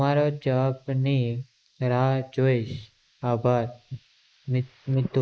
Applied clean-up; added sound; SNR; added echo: neural mask model Resemble Enhance denoiser.